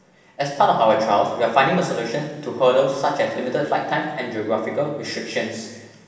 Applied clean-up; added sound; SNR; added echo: none; none; none; reverberation time 1.3 s.